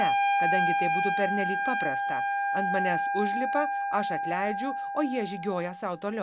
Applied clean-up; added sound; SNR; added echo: none; Wind instrument, woodwind instrument; -4 dB; none.